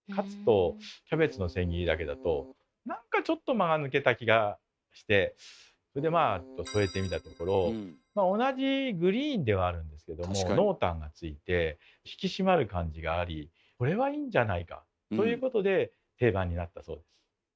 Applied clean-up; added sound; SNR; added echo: neural mask model RNNoise.